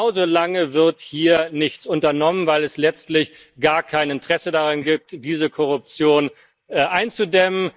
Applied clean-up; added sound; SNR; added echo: neural mask model Resemble Enhance denoiser.